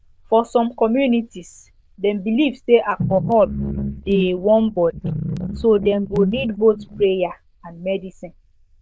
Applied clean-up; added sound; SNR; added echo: neural diffusion model UNIVERSE++.